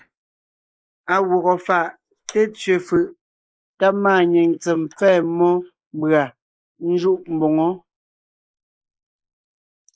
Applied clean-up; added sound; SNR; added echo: neural mask model Resemble Enhance denoiser.